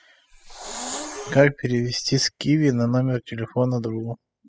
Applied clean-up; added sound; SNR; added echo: classical method spectral subtraction.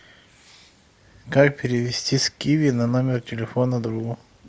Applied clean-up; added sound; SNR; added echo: none; none; none; none.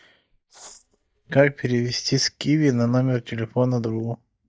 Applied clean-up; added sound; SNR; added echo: neural mask model DeepFilterNet 3.